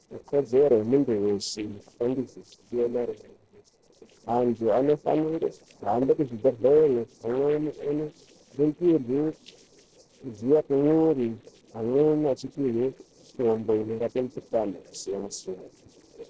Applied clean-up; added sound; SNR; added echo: neural separator model SepFormer DNS4.